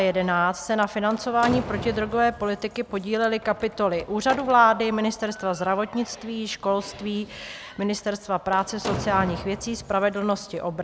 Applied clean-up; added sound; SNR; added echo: none; Slam; 14 dB; none.